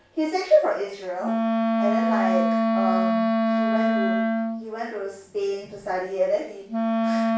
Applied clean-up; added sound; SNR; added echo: none; Wind instrument, woodwind instrument; -3 dB; reverberation time 0.3 s.